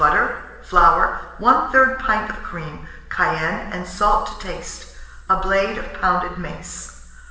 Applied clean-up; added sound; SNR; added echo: none; none; none; reverberation time 1.3 s.